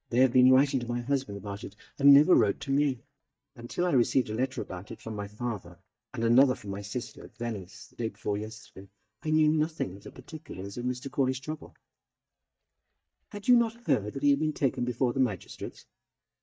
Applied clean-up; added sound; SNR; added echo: neural mask model DeepFilterNet 3.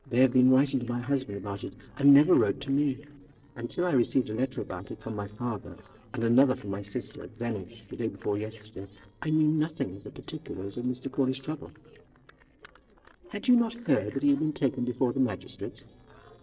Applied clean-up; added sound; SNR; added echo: neural separator model SepFormer DNS4.